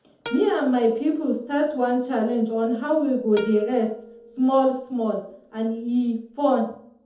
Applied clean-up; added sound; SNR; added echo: none; Plucked string instrument; 19 dB; reverberation time 0.6 s.